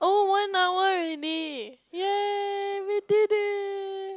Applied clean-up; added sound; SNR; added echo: none; none; none; none.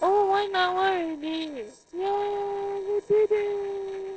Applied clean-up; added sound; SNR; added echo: neural separator model SepFormer DNS4.